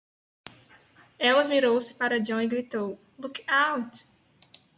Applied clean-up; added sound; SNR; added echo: none; none; none; none.